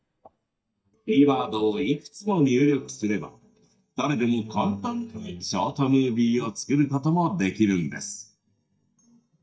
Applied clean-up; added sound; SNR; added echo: neural mask model DeepFilterNet 3.